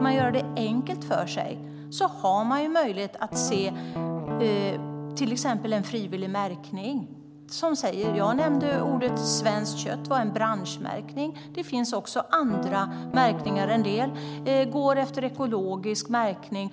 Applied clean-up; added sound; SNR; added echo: none; Guitar; 7 dB; none.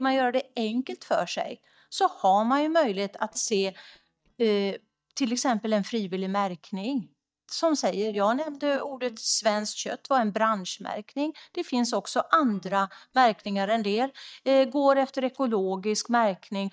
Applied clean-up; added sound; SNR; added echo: neural mask model DeepFilterNet 3.